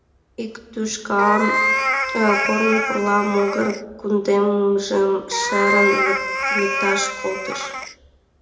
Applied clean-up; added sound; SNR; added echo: none; Meow; 3 dB; reverberation time 0.6 s.